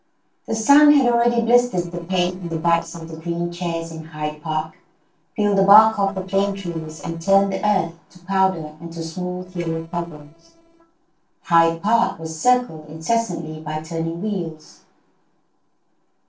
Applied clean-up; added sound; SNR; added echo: neural separator model SepFormer DNS4.